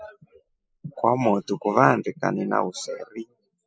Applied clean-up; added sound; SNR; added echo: neural mask model Resemble Enhance denoiser.